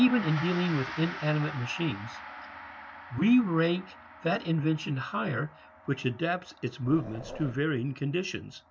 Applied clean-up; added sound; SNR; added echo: none; Growling + Gong; 14 dB; none.